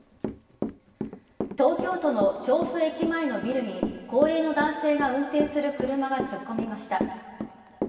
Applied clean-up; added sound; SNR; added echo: none; Walk, footsteps / Run; 8 dB; reverberation time 2.5 s.